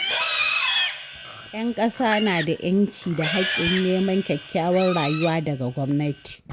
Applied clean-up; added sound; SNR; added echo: none; Livestock, farm animals, working animals + Hi-hat; 5 dB; none.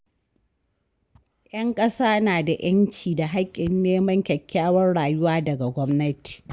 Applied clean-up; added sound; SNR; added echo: none; none; none; none.